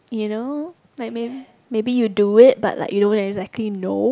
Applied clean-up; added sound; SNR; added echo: none; none; none; none.